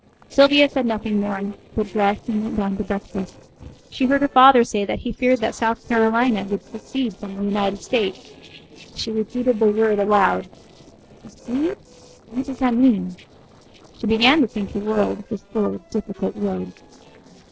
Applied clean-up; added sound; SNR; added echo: neural separator model SepFormer DNS4.